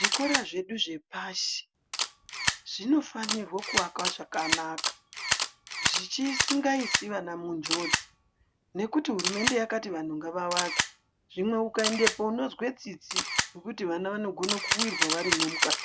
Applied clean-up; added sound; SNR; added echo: none; Camera; 0 dB; none.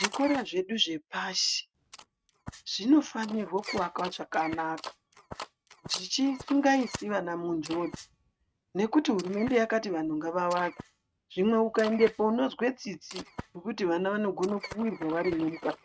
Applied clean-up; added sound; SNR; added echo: neural mask model RNNoise.